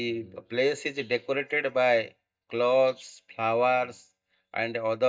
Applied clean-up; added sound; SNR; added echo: neural mask model DeepFilterNet 3.